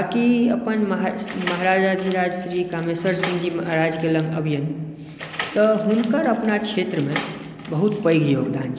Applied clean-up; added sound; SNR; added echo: none; Door; 14 dB; none.